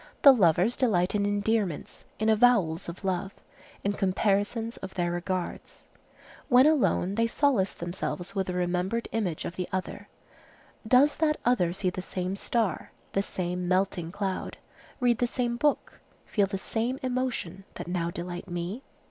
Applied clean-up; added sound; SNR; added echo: none; none; none; none.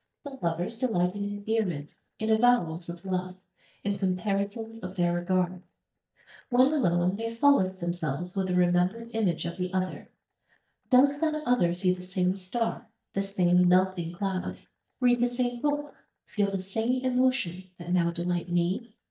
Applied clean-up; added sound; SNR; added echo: neural mask model DeepFilterNet 3.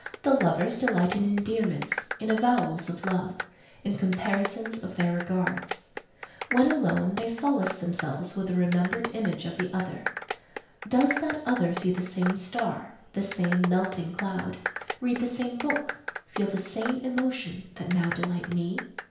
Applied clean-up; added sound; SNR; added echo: none; Clapping; 8 dB; reverberation time 0.5 s.